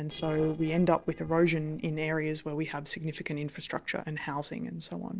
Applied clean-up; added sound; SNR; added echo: neural separator model SepFormer DNS4.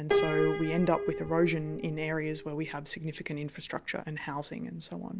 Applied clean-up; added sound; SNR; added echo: none; Piano; 3 dB; none.